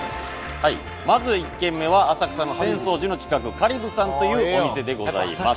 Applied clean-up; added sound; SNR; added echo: none; Thunder; 19 dB; none.